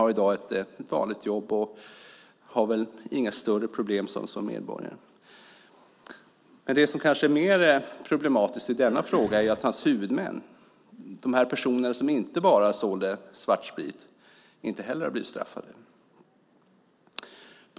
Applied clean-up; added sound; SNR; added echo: none; Drill; 17 dB; none.